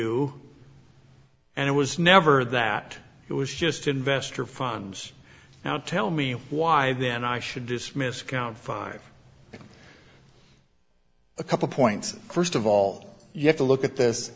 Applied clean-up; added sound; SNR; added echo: none; none; none; none.